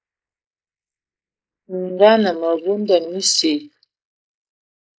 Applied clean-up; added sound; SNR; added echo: neural mask model Resemble Enhance denoiser.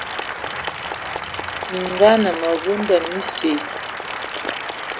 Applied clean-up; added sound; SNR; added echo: none; Applause + Liquid; 6 dB; none.